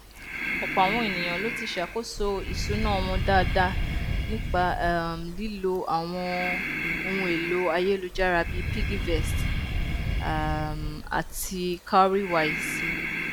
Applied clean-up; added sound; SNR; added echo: none; Breathing; 2 dB; none.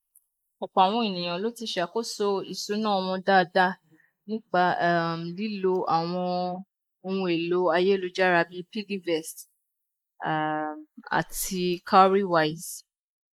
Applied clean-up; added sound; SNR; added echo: neural mask model Resemble Enhance denoiser.